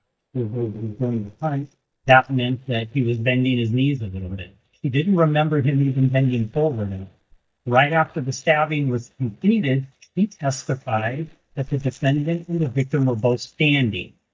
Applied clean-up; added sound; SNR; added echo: neural mask model DeepFilterNet 3.